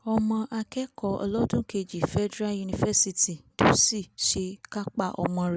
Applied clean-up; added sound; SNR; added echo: none; none; none; none.